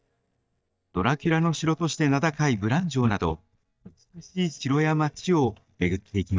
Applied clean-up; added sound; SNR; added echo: neural mask model DeepFilterNet 3.